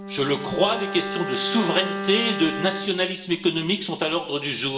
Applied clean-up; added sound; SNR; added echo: none; Bowed string instrument; 8 dB; reverberation time 0.8 s.